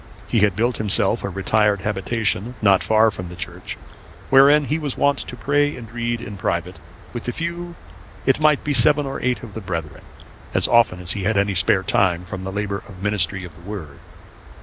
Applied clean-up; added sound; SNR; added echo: none; Cricket; 16 dB; none.